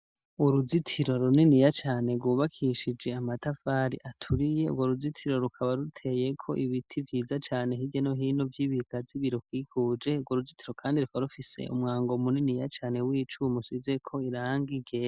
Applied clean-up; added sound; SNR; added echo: none; none; none; none.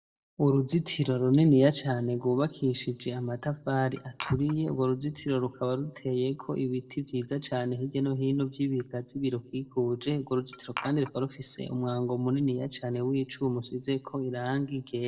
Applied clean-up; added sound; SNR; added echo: neural separator model SepFormer DNS4.